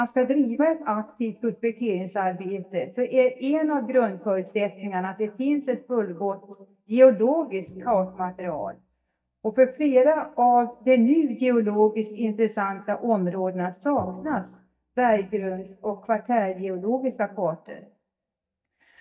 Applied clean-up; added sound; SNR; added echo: neural mask model DeepFilterNet 3.